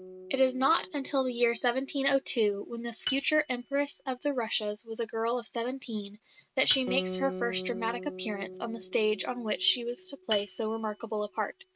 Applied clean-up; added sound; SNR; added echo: neural mask model RNNoise.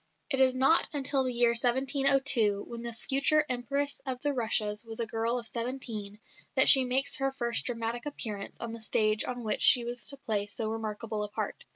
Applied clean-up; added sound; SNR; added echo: none; none; none; none.